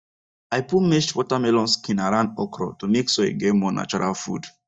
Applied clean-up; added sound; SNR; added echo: neural mask model DeepFilterNet 3.